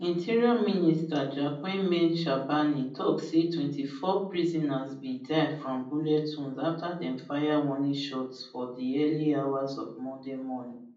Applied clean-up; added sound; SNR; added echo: none; none; none; reverberation time 0.6 s.